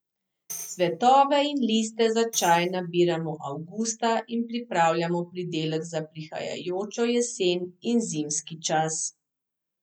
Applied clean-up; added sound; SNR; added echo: none; Tambourine; 17 dB; none.